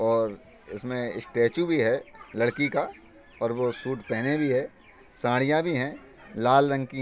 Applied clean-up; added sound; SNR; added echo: none; none; none; none.